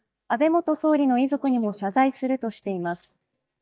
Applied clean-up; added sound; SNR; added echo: neural mask model DeepFilterNet 3.